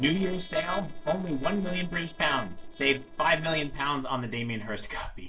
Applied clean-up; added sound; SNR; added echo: neural separator model SepFormer DNS4.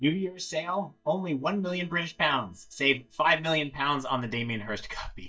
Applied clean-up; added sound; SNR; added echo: neural mask model DeepFilterNet 3.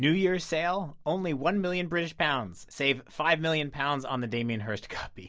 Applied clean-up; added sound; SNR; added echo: none; none; none; none.